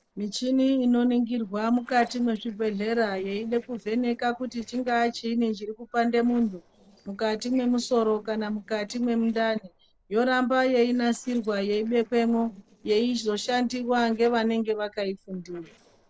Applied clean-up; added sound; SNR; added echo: neural separator model SepFormer DNS4.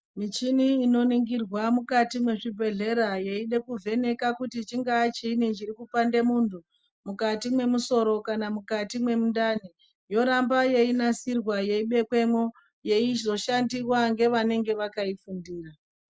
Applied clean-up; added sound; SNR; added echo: none; none; none; none.